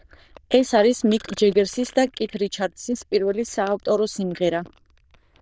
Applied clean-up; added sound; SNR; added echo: neural diffusion model UNIVERSE++.